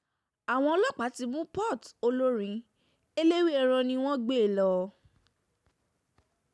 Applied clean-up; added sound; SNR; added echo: none; none; none; none.